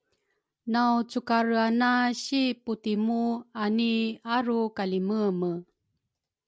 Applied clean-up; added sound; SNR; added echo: none; none; none; none.